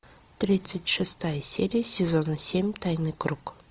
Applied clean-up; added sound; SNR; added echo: none; none; none; none.